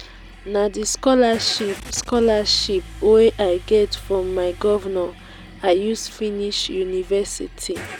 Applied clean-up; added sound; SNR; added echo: none; Engine starting / Car; 17 dB; none.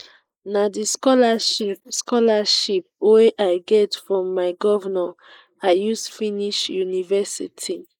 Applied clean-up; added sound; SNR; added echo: neural mask model Resemble Enhance denoiser.